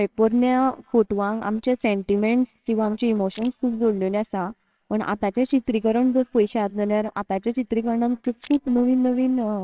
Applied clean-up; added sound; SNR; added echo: neural separator model SepFormer WHAMR!.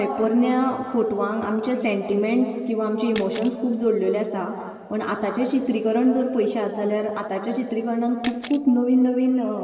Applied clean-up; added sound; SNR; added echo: none; Camera; 19 dB; reverberation time 2.5 s.